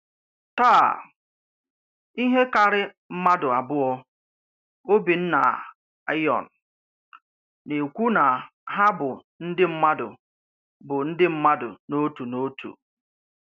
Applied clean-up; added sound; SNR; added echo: none; none; none; none.